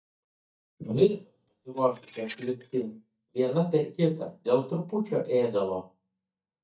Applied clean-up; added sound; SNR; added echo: neural mask model DeepFilterNet 3.